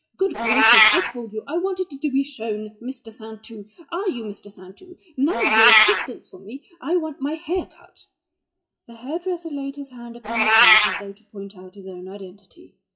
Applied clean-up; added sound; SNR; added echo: classical method WPE with log-MMSE.